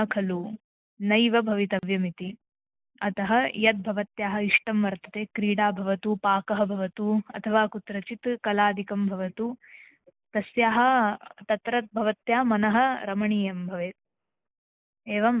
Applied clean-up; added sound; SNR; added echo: neural mask model Resemble Enhance denoiser.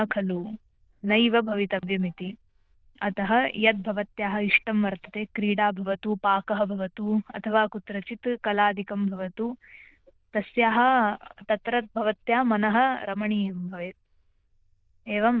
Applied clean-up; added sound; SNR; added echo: neural diffusion model UNIVERSE++.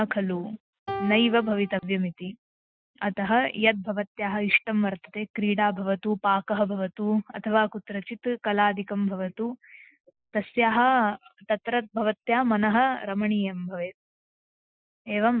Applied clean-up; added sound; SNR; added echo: classical method Wiener filter.